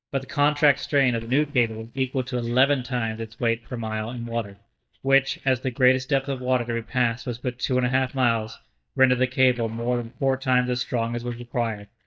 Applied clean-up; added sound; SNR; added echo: neural mask model DeepFilterNet 3.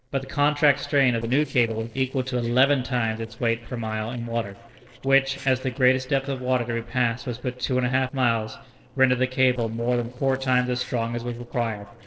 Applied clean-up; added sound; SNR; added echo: neural separator model SepFormer DNS4.